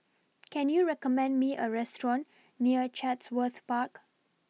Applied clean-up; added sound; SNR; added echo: none; none; none; none.